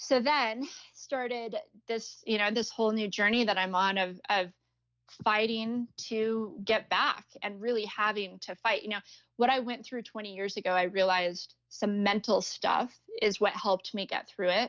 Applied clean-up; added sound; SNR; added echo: none; none; none; none.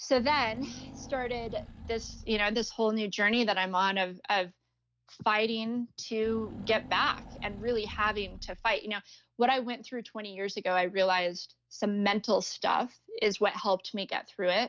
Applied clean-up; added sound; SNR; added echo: none; Engine / Car; 14 dB; none.